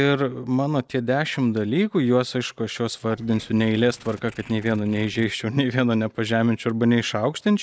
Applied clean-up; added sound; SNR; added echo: neural separator model SepFormer DNS4.